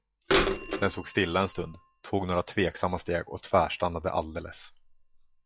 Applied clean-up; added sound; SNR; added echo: classical method log-MMSE.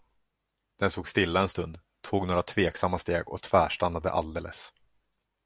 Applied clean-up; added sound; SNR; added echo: none; none; none; none.